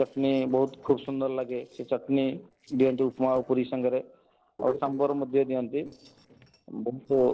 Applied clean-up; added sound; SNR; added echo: neural separator model SepFormer DNS4.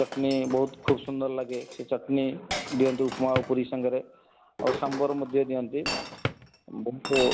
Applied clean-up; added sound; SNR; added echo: none; Drawer open or close + Chink, clink; 8 dB; none.